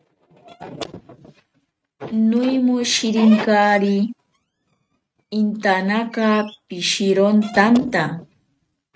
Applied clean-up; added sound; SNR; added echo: neural mask model RNNoise.